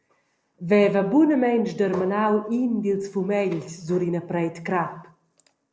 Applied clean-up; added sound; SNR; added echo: none; none; none; none.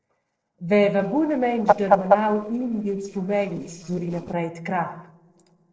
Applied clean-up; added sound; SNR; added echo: neural separator model SepFormer DNS4.